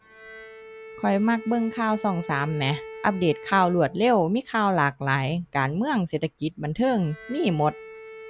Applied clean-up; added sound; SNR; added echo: none; Bowed string instrument; 18 dB; none.